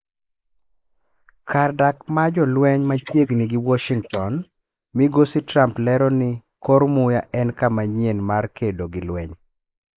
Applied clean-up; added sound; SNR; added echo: neural mask model Resemble Enhance denoiser.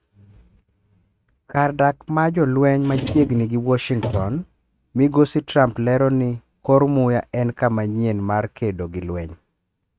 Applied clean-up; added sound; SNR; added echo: neural mask model RNNoise.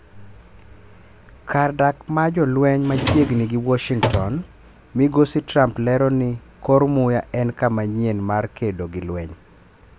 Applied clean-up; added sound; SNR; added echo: none; Drawer open or close; 4 dB; none.